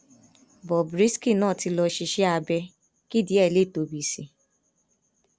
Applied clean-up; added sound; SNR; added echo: none; none; none; none.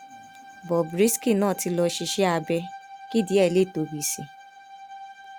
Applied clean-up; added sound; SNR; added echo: none; Bowed string instrument; 18 dB; none.